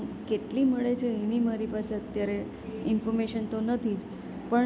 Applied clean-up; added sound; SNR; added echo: none; none; none; none.